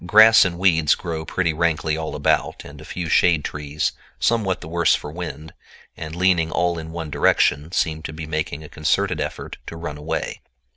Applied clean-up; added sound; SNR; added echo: none; Clapping; 16 dB; none.